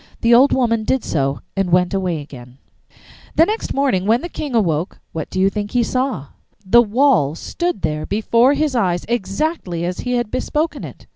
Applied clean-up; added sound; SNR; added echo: none; none; none; none.